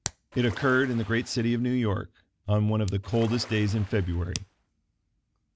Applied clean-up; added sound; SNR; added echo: none; Hands + Ocean; 17 dB; none.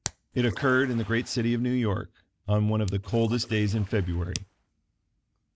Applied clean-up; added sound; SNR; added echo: neural mask model Resemble Enhance denoiser.